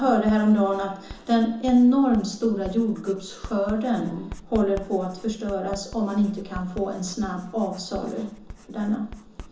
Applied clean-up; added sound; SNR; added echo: none; Writing; 18 dB; reverberation time 0.7 s.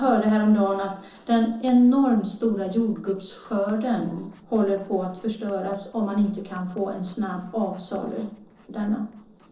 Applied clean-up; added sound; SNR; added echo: neural separator model SepFormer DNS4.